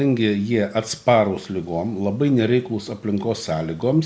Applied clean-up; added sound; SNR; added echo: none; none; none; none.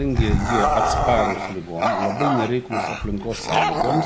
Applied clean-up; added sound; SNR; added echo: none; Bark / Growling; -3 dB; none.